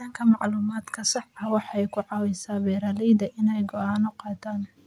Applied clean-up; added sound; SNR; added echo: none; none; none; none.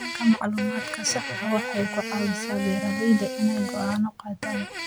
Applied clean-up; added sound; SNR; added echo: none; Fart; 6 dB; none.